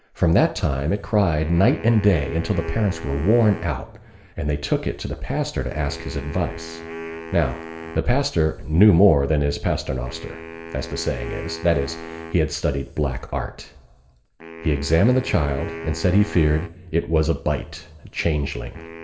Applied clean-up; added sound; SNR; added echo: none; Wind instrument, woodwind instrument; 16 dB; reverberation time 1.5 s.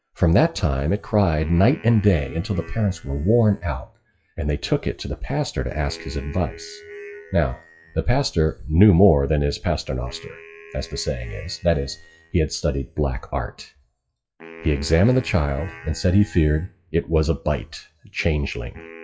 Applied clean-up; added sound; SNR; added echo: classical method WPE with log-MMSE.